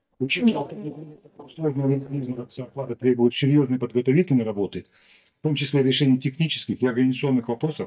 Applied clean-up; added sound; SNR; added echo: neural mask model DeepFilterNet 3.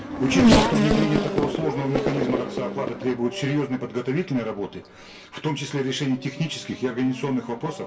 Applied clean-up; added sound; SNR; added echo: none; Race car, auto racing / Accelerating, revving, vroom; 0 dB; reverberation time 0.2 s.